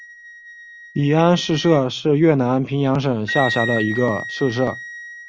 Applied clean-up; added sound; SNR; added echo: none; Wind instrument, woodwind instrument; 11 dB; none.